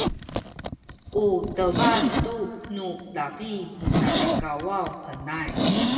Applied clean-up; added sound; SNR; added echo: none; Zipper (clothing); -2 dB; reverberation time 2.0 s.